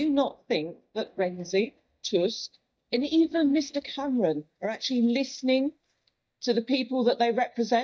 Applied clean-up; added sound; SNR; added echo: neural mask model DeepFilterNet 3.